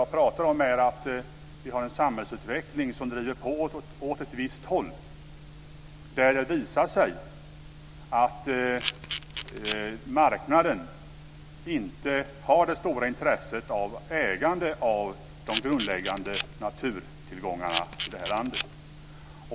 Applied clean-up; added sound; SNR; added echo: none; Camera; 1 dB; none.